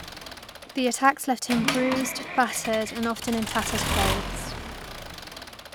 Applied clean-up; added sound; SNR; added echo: none; Accelerating, revving, vroom / Mechanisms; 4 dB; none.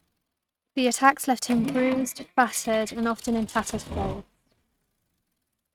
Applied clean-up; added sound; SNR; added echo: neural mask model RNNoise.